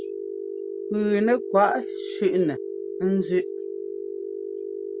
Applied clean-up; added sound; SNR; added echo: none; Telephone; 6 dB; none.